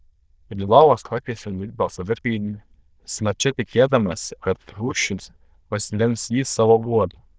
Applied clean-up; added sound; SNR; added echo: neural diffusion model UNIVERSE++.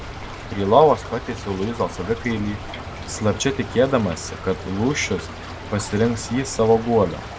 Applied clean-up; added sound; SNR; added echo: none; Stream / Trickle, dribble; 11 dB; none.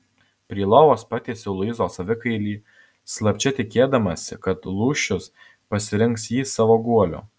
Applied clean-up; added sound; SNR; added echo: none; none; none; none.